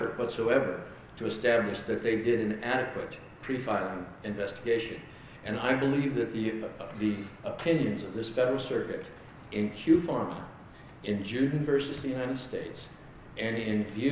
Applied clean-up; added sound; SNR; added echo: none; none; none; none.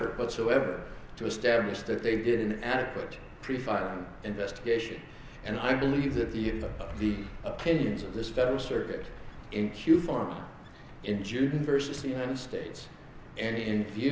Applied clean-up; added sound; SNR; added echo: none; Wind; 15 dB; none.